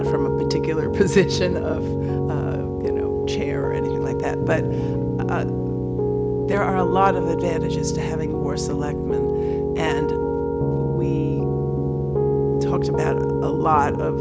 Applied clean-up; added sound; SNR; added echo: none; Piano; -5 dB; none.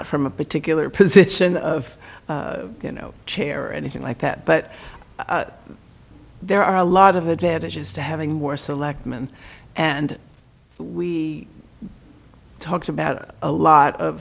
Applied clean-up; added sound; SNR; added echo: none; none; none; none.